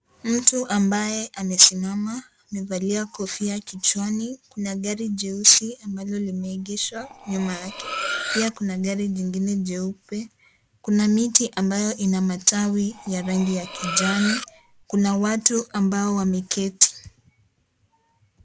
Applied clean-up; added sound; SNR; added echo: none; Cutlery, silverware; 8 dB; none.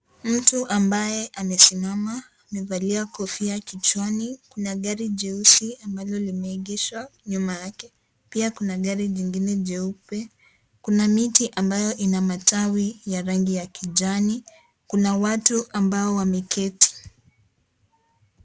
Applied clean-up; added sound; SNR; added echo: none; none; none; none.